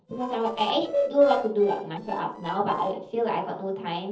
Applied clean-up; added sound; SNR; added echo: neural separator model SepFormer DNS4.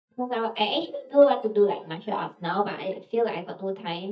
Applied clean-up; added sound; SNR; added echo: neural mask model DeepFilterNet 3.